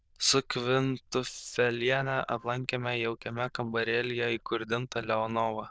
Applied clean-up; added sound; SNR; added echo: neural diffusion model UNIVERSE++.